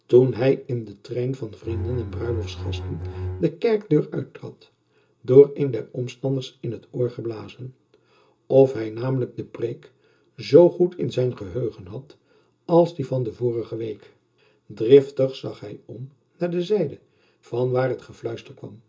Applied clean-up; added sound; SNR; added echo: none; Bowed string instrument; 7 dB; reverberation time 0.2 s.